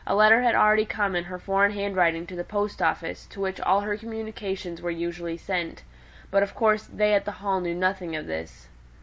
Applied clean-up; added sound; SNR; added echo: none; none; none; none.